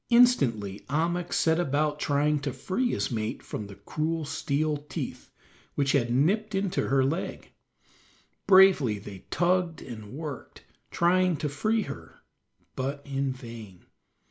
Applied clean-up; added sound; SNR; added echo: none; none; none; none.